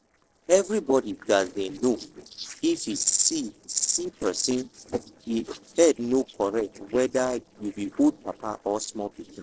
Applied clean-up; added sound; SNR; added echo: neural separator model SepFormer DNS4.